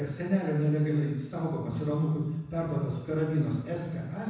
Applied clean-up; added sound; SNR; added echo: none; none; none; reverberation time 1.1 s.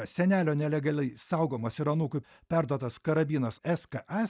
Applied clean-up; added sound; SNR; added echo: none; none; none; none.